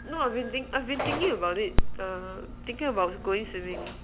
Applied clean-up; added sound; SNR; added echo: none; Telephone; 0 dB; none.